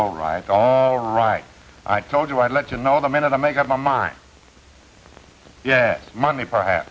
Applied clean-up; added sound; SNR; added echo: none; none; none; none.